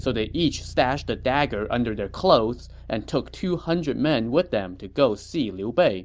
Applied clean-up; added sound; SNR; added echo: none; Bass guitar; 17 dB; none.